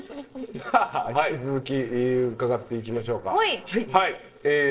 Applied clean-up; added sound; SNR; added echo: neural separator model SepFormer DNS4.